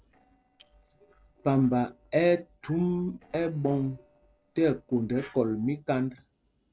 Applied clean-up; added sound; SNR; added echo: neural separator model SepFormer DNS4.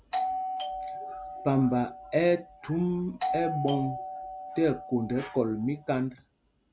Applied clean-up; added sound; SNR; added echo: none; Doorbell; 6 dB; none.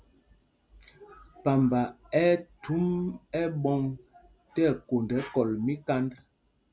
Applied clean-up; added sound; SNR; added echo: none; none; none; none.